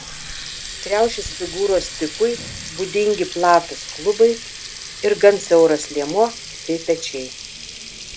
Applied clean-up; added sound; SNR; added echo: none; Water tap, faucet; 12 dB; none.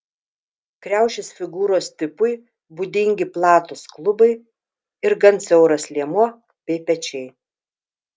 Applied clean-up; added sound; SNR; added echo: none; none; none; none.